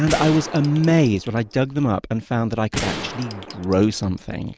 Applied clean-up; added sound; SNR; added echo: none; Gunshot, gunfire; 12 dB; none.